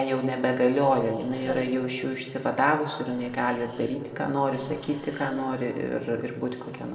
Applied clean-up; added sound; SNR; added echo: neural separator model SepFormer DNS4.